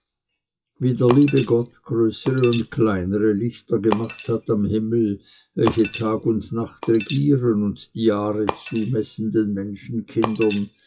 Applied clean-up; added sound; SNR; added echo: classical method WPE with log-MMSE.